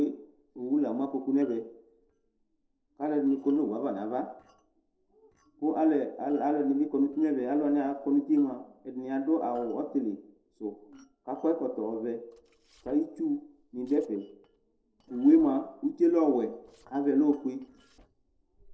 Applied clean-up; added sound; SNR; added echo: neural separator model SepFormer DNS4.